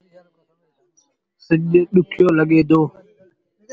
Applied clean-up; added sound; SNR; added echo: none; none; none; none.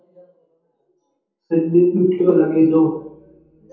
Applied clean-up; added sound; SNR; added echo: none; none; none; reverberation time 0.7 s.